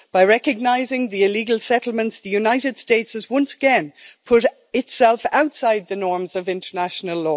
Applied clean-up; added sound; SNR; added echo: none; none; none; none.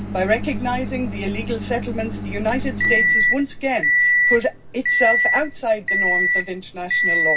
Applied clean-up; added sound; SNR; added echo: none; Microwave oven; -3 dB; reverberation time 0.4 s.